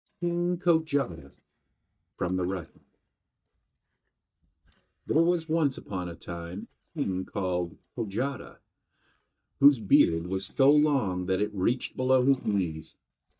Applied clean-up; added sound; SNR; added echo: neural mask model DeepFilterNet 3.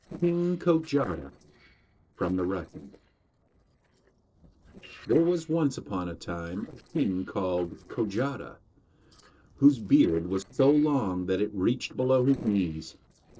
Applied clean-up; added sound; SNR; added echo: neural separator model SepFormer DNS4.